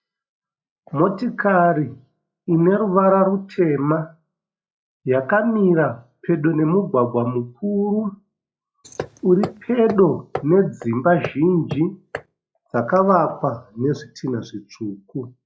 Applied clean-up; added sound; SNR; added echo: classical method log-MMSE.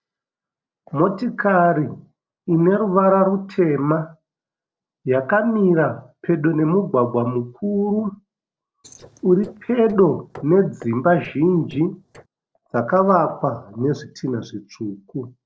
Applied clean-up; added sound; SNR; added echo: neural separator model SepFormer DNS4.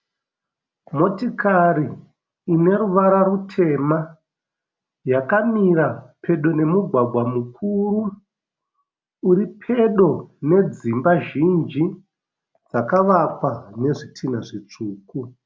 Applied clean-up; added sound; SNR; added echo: none; none; none; none.